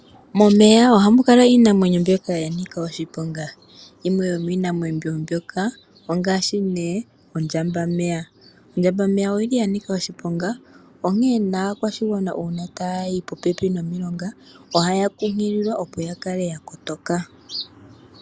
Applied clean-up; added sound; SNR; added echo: none; none; none; none.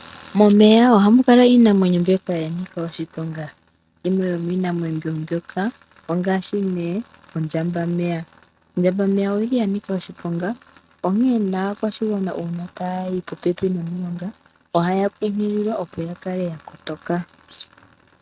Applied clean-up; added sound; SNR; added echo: neural mask model RNNoise.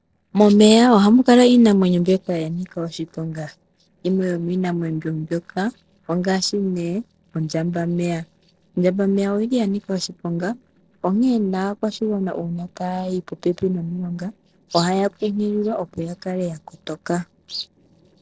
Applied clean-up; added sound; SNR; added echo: neural separator model SepFormer DNS4.